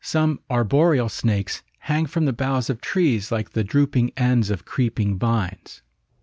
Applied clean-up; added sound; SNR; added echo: none; none; none; none.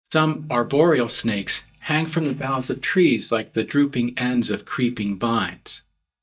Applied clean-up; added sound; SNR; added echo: neural mask model DeepFilterNet 3.